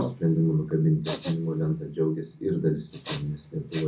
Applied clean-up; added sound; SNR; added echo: none; Respiratory sounds; 15 dB; reverberation time 0.3 s.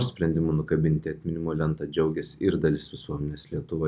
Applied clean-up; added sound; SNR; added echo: none; none; none; none.